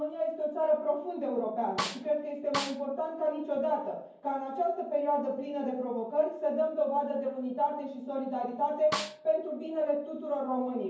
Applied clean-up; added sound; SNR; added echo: none; Snare drum; 6 dB; reverberation time 0.9 s.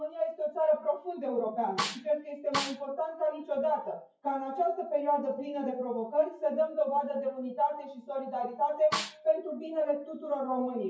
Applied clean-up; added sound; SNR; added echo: classical method WPE with log-MMSE.